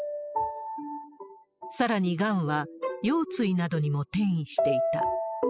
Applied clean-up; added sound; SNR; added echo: classical method spectral subtraction.